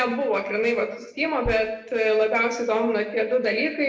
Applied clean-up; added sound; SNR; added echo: none; Bass drum; 18 dB; reverberation time 0.7 s.